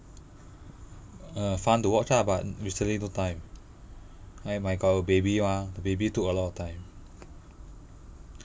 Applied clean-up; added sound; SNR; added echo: none; none; none; none.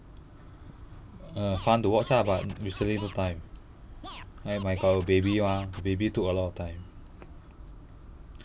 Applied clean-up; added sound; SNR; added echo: none; Scratching (performance technique); 16 dB; none.